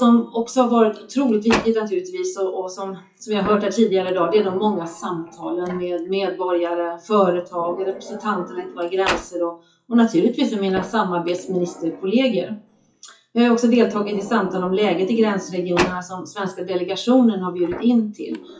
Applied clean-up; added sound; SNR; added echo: classical method WPE with log-MMSE.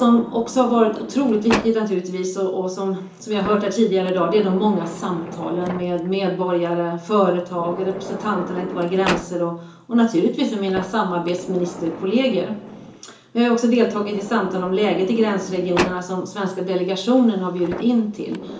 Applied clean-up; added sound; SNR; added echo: none; Sliding door; 12 dB; reverberation time 0.7 s.